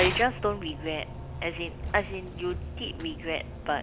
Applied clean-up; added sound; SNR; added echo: none; Tearing + Bus; 6 dB; none.